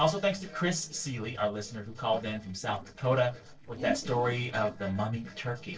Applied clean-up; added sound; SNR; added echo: neural separator model SepFormer DNS4.